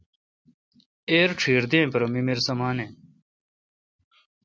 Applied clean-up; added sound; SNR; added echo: none; none; none; none.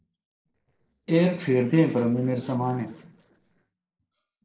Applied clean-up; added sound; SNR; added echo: neural separator model SepFormer DNS4.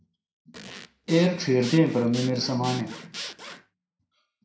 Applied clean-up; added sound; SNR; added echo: none; Zipper (clothing) / Sawing; 14 dB; reverberation time 0.5 s.